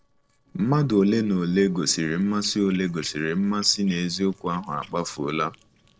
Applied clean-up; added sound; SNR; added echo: neural separator model SepFormer DNS4.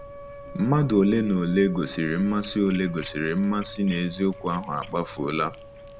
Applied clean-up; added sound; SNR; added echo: none; Cat + Wind instrument, woodwind instrument; 17 dB; none.